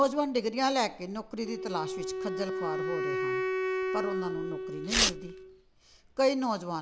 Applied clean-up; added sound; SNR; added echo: none; Wind instrument, woodwind instrument + Tearing; 1 dB; none.